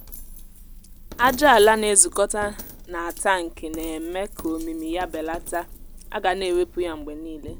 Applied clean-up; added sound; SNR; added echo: none; Coin (dropping); 15 dB; none.